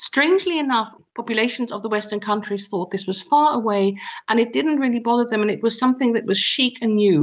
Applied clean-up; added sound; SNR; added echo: none; none; none; none.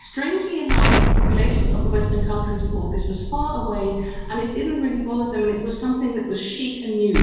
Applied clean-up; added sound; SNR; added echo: none; Explosion; -3 dB; reverberation time 1.2 s.